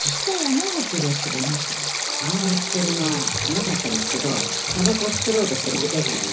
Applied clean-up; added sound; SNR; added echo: none; Stream; 0 dB; reverberation time 0.5 s.